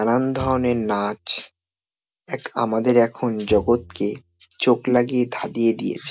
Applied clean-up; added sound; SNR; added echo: none; Bowed string instrument; 18 dB; none.